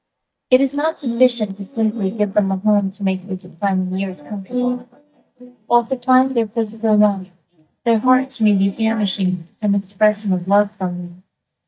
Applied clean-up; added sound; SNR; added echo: neural mask model DeepFilterNet 3.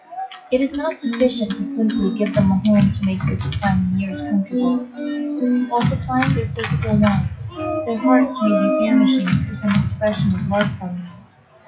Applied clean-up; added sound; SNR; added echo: classical method WPE with log-MMSE.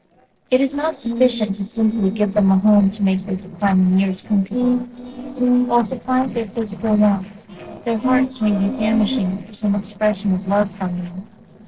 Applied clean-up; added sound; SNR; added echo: neural separator model SepFormer DNS4.